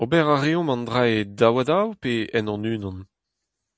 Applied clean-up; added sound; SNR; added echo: none; none; none; none.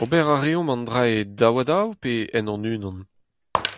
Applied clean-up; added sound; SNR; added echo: none; Shatter; 13 dB; none.